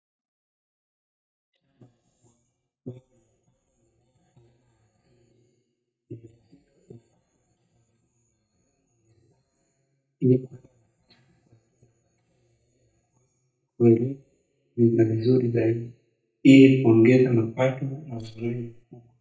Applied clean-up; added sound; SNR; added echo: neural mask model DeepFilterNet 3.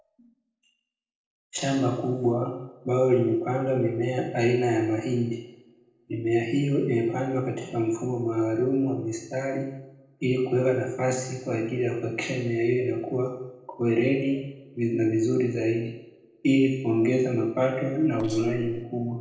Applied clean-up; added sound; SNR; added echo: neural separator model SepFormer DNS4.